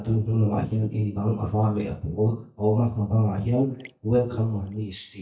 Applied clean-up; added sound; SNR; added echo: neural mask model DeepFilterNet 3.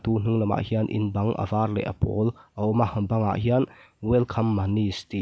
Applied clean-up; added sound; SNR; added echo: none; none; none; none.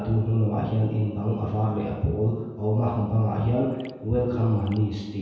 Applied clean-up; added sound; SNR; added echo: none; Gurgling; 20 dB; reverberation time 1.2 s.